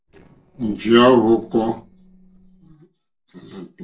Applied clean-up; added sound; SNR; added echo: neural separator model SepFormer DNS4.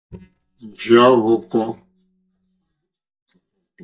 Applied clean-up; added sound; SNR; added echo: neural mask model DeepFilterNet 3.